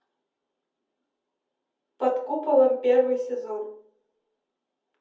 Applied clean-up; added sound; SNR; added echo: none; none; none; reverberation time 0.5 s.